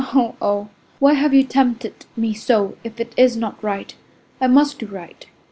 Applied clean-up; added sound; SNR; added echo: none; none; none; none.